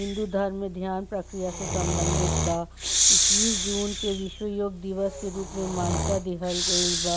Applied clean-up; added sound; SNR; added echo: none; Breathing; -3 dB; none.